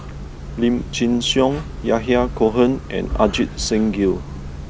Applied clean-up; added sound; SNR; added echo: none; Breathing; 10 dB; none.